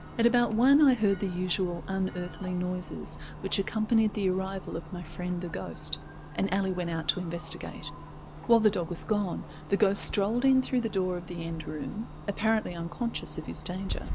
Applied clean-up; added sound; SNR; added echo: none; Clock; 13 dB; none.